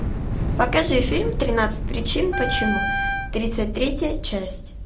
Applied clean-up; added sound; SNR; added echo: none; Wind instrument, woodwind instrument + Thunder / Explosion; 2 dB; none.